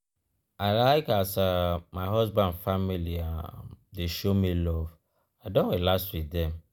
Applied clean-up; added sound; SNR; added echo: none; none; none; none.